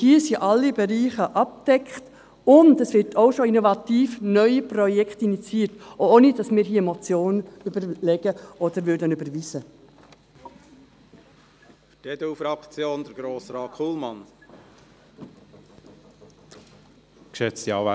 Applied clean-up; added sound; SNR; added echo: none; none; none; none.